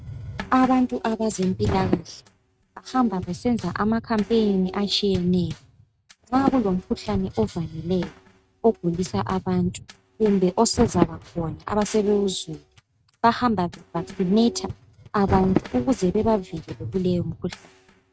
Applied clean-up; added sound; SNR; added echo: neural mask model RNNoise.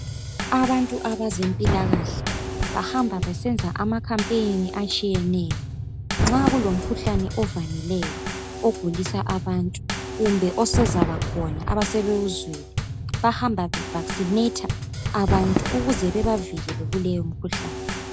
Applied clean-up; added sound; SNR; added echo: none; Fireworks + Bass drum / Snare drum / Drum kit; 2 dB; none.